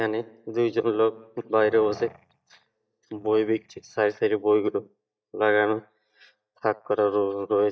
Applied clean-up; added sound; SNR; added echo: neural mask model DeepFilterNet 3.